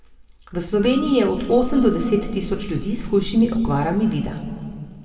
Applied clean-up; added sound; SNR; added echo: none; Acoustic guitar; 19 dB; reverberation time 2.0 s.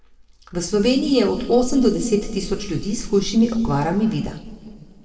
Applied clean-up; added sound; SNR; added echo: neural separator model SepFormer DNS4.